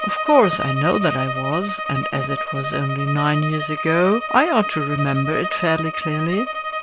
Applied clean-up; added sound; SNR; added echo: none; Bowed string instrument; 5 dB; none.